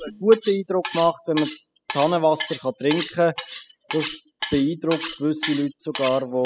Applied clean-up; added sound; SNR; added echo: classical method spectral subtraction.